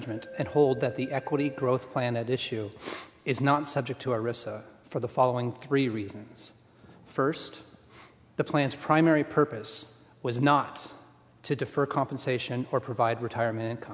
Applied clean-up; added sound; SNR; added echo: none; Keyboard (musical); 18 dB; none.